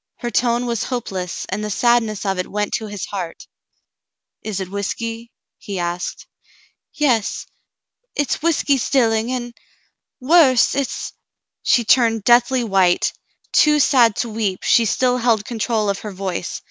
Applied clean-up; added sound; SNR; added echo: none; none; none; none.